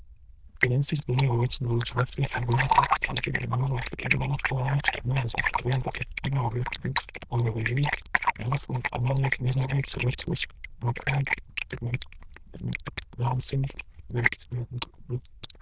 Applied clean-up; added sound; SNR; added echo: neural diffusion model UNIVERSE++.